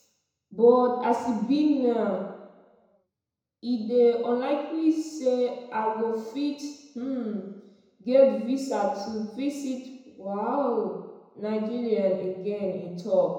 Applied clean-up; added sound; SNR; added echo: none; none; none; reverberation time 1.0 s.